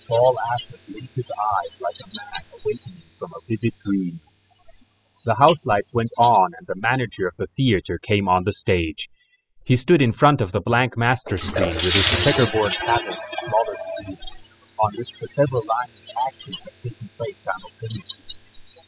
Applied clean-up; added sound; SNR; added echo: classical method spectral subtraction.